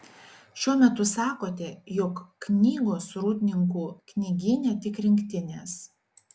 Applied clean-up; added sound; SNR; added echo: none; none; none; none.